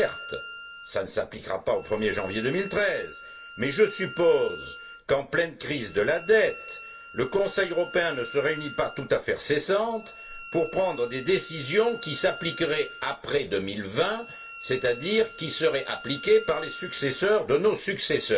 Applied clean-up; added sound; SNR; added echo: none; Bowed string instrument; 16 dB; reverberation time 0.2 s.